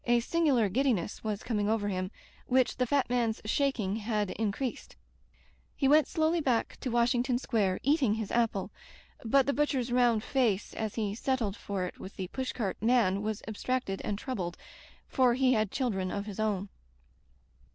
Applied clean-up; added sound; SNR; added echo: none; none; none; none.